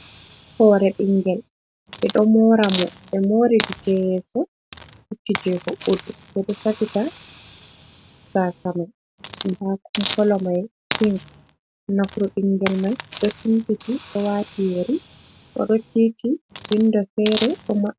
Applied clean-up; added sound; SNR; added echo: none; Hiss; 15 dB; none.